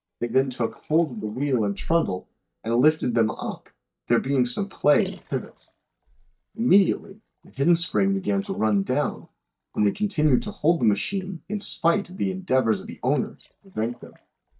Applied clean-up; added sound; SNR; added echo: neural mask model DeepFilterNet 3.